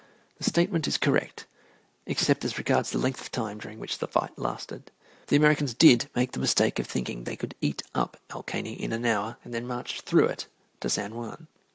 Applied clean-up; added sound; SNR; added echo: none; none; none; none.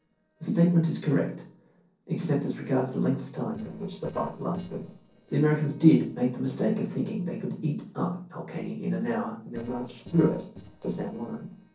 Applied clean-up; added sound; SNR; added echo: neural separator model SepFormer DNS4.